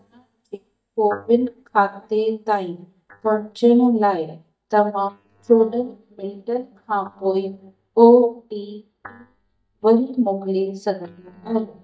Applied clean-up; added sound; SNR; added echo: neural mask model DeepFilterNet 3.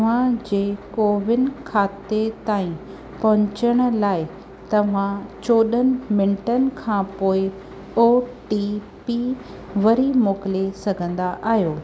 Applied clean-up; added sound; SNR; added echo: none; none; none; none.